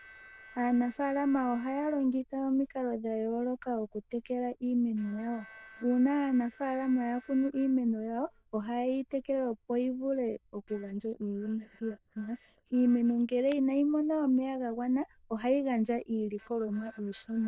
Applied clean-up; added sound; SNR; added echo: neural diffusion model UNIVERSE++.